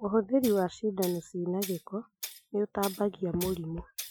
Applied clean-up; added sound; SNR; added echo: classical method Wiener filter.